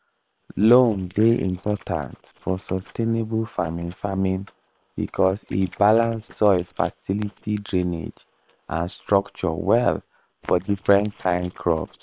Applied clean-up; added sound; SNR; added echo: neural separator model SepFormer WHAM!.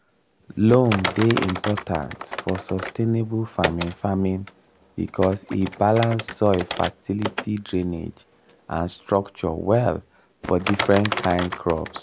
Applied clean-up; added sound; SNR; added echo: none; Typing; 10 dB; none.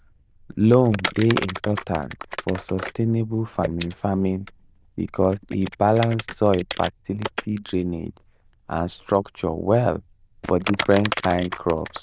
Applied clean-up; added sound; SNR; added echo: neural diffusion model UNIVERSE++.